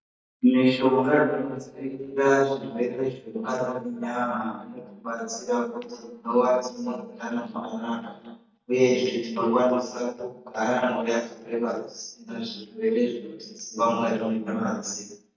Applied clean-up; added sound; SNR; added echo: neural mask model DeepFilterNet 3.